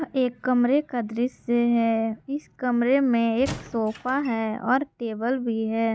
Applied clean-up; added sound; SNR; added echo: none; Squeak / Wood; 14 dB; none.